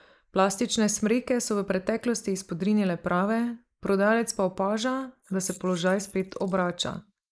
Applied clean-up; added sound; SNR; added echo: neural mask model Resemble Enhance denoiser.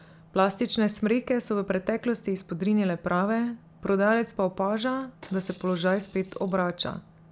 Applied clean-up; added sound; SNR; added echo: none; Rattle / Rattle (instrument); 10 dB; none.